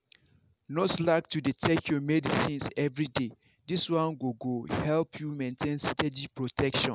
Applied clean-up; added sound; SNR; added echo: none; none; none; none.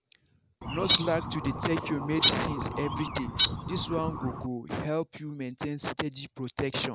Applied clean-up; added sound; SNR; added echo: none; Bird; -2 dB; none.